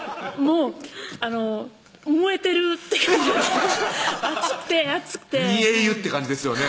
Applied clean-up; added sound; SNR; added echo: none; none; none; none.